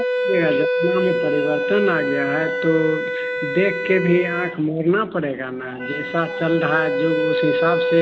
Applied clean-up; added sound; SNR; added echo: none; Wind instrument, woodwind instrument; 1 dB; none.